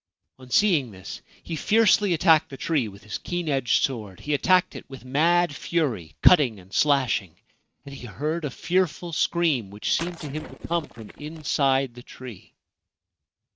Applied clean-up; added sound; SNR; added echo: neural mask model RNNoise.